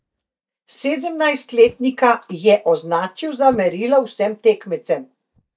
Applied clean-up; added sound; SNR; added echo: neural mask model DeepFilterNet 3.